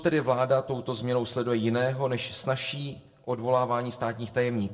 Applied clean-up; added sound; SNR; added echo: none; none; none; reverberation time 0.4 s.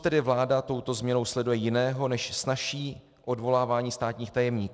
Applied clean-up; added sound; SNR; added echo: none; none; none; none.